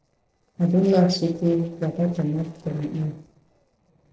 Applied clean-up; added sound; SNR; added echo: neural separator model SepFormer DNS4.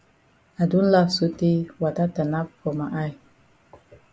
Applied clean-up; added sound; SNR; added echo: none; none; none; none.